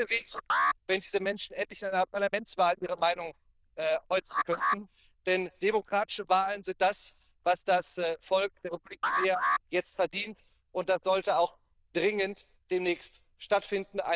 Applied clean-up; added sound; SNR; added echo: neural diffusion model UNIVERSE++.